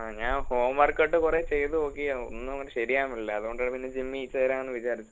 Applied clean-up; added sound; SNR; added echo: none; Frog; 12 dB; none.